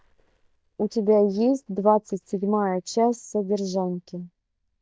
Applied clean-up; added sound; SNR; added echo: neural mask model DeepFilterNet 3.